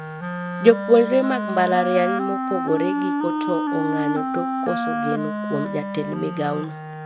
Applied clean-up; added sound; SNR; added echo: none; Wind instrument, woodwind instrument; 3 dB; none.